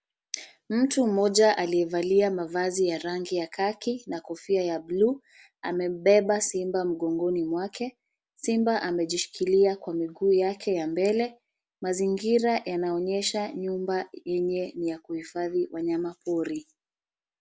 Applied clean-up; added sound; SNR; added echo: none; none; none; none.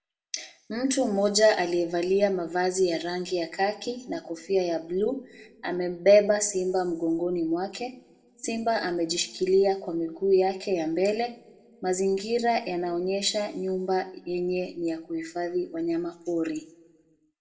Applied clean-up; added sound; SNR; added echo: none; none; none; reverberation time 0.6 s.